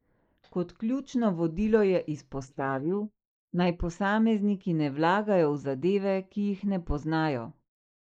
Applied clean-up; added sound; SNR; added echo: neural mask model Resemble Enhance denoiser.